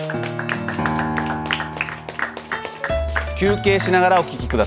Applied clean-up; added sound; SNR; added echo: none; Applause / Clapping; 8 dB; none.